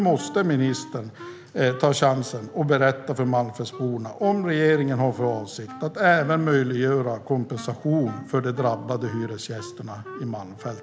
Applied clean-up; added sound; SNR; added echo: none; Wind instrument, woodwind instrument; 18 dB; none.